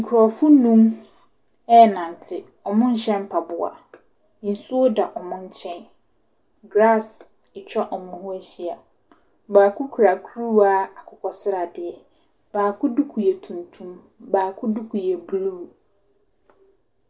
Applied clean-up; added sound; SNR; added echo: none; none; none; none.